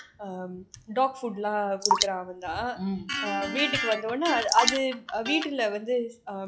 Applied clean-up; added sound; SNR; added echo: classical method log-MMSE.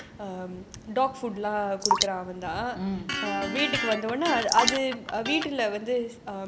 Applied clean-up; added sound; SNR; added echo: none; Drip + Electric guitar; 2 dB; none.